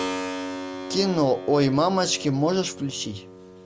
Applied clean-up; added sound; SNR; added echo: none; Keyboard (musical); 9 dB; none.